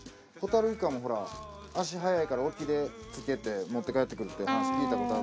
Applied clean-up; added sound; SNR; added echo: none; none; none; none.